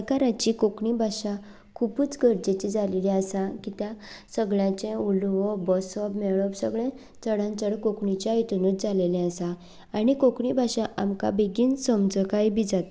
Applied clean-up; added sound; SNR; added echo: none; none; none; none.